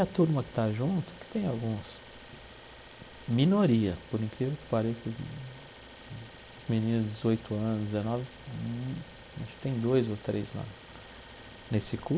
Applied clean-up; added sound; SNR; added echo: none; Idling; 18 dB; none.